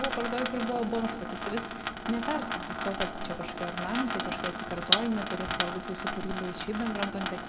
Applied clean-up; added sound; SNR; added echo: none; Sink (filling or washing) / Water tap, faucet; -1 dB; none.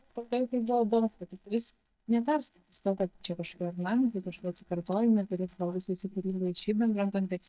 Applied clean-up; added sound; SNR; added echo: neural mask model DeepFilterNet 3.